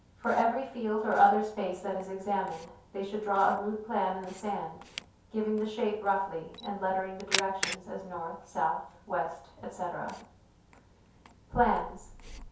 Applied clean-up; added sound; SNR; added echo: none; Camera; 13 dB; reverberation time 0.6 s.